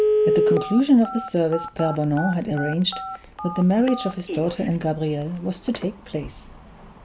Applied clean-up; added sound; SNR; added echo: none; Telephone; 4 dB; none.